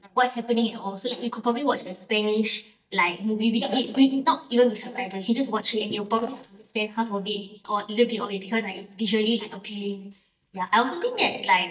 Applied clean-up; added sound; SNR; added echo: neural mask model DeepFilterNet 3.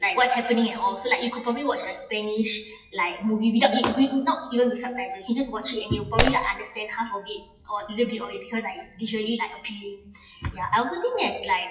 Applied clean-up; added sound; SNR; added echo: classical method WPE with log-MMSE.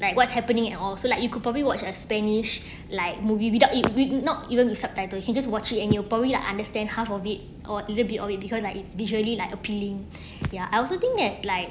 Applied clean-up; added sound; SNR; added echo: none; none; none; none.